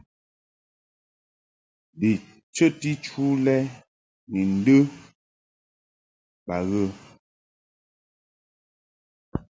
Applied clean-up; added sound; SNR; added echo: none; none; none; none.